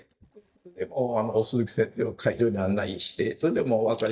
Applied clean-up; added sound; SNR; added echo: neural mask model DeepFilterNet 3.